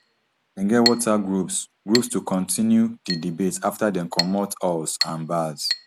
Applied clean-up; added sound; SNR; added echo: none; Chink, clink; 9 dB; none.